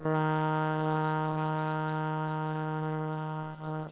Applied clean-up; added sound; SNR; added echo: neural separator model SepFormer WHAMR!.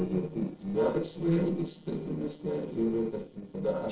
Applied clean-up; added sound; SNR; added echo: neural separator model SepFormer DNS4.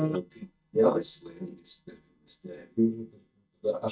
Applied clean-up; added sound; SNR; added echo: neural mask model DeepFilterNet 3.